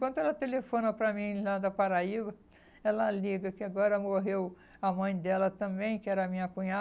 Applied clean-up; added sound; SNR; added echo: none; none; none; none.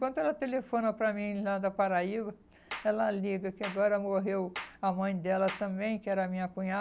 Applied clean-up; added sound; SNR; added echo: none; Clapping; 16 dB; none.